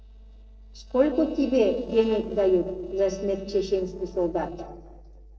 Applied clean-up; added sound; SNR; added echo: neural separator model SepFormer DNS4.